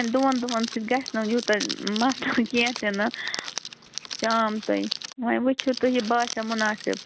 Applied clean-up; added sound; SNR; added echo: none; Crackle; 11 dB; none.